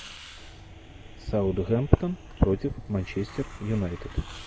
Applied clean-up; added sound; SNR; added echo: none; Hiss; 16 dB; none.